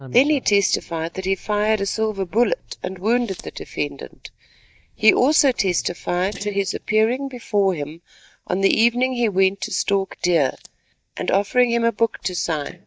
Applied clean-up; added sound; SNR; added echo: neural mask model DeepFilterNet 3.